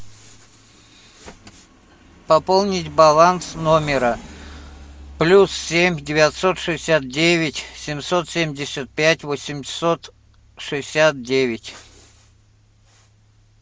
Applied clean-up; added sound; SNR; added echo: none; none; none; none.